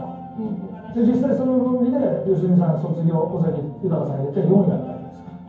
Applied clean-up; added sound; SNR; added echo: none; none; none; reverberation time 0.9 s.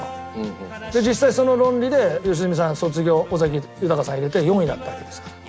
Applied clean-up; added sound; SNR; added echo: none; none; none; none.